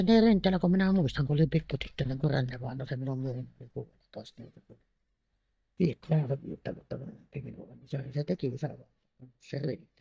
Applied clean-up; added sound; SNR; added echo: neural mask model DeepFilterNet 3.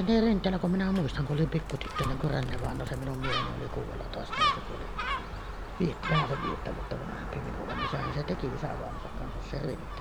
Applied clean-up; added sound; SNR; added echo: none; Crumpling, crinkling + Gull, seagull; 3 dB; none.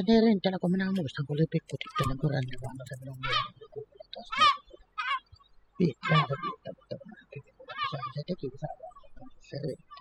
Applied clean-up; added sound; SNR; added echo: classical method spectral subtraction.